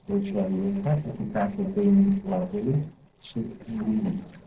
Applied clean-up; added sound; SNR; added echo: neural separator model SepFormer DNS4.